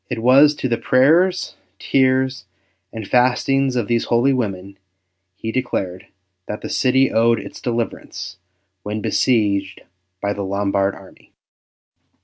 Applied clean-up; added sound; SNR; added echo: none; none; none; none.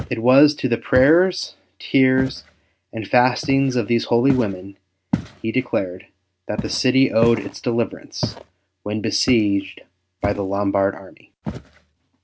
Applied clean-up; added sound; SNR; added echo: none; Walk, footsteps; 13 dB; none.